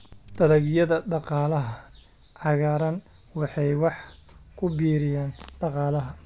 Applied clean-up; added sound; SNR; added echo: none; none; none; none.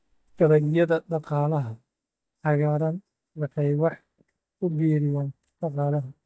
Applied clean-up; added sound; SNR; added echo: neural mask model DeepFilterNet 3.